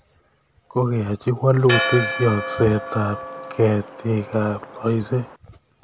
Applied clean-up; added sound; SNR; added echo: none; Church bell; 7 dB; none.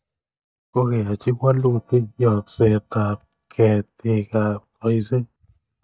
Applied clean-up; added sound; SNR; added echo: neural mask model DeepFilterNet 3.